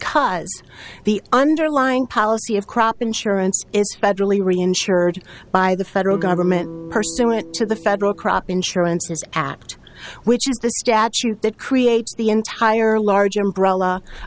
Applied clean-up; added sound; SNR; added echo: none; Electric guitar; 13 dB; none.